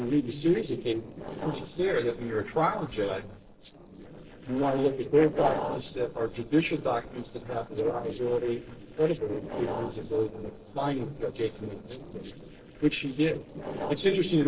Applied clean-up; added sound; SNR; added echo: neural separator model SepFormer DNS4.